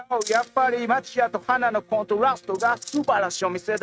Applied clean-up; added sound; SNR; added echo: neural mask model RNNoise.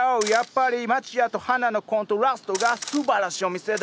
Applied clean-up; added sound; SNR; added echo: none; none; none; none.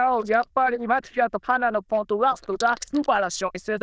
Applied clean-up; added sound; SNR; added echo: neural diffusion model UNIVERSE++.